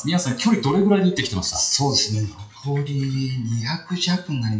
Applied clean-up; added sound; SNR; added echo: classical method WPE with log-MMSE.